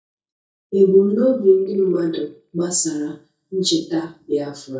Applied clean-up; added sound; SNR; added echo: neural mask model DeepFilterNet 3.